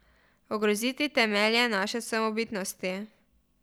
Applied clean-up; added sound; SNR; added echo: none; none; none; none.